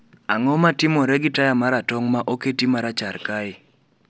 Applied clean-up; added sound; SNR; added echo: none; none; none; none.